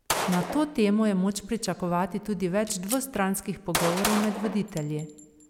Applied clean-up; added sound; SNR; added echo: none; Gunshot, gunfire; 7 dB; none.